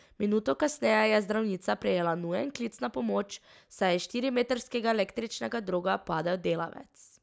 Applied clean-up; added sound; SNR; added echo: none; none; none; none.